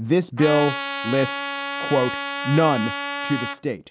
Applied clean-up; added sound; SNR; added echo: none; Trumpet; 6 dB; none.